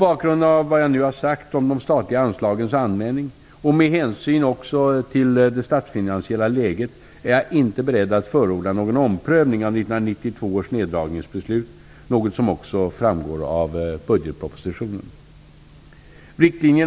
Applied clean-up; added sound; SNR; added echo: none; none; none; none.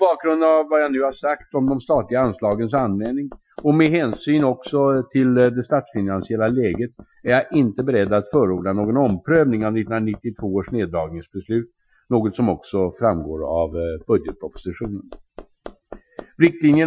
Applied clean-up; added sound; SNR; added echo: classical method Wiener filter.